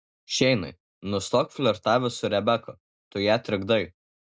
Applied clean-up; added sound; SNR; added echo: none; none; none; none.